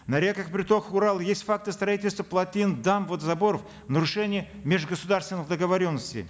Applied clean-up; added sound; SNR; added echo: none; none; none; none.